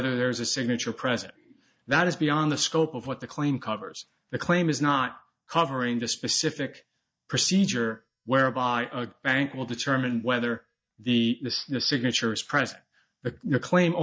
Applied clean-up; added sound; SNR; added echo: neural mask model DeepFilterNet 3.